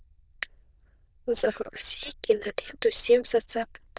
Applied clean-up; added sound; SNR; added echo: neural diffusion model UNIVERSE++.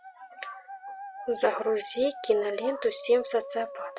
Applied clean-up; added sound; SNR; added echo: classical method log-MMSE.